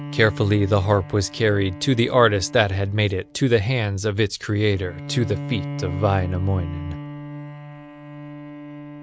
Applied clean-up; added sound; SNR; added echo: none; Bowed string instrument; 12 dB; none.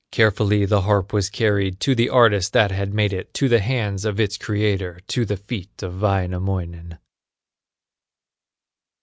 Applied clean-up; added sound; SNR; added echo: none; none; none; none.